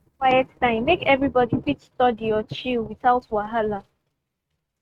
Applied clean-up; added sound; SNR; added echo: neural mask model RNNoise.